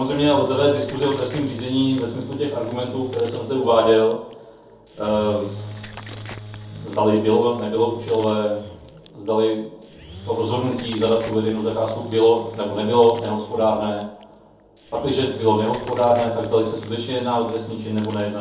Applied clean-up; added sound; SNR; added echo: none; Engine / Drill; 15 dB; reverberation time 0.6 s.